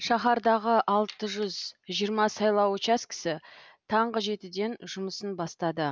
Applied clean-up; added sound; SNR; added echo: none; none; none; none.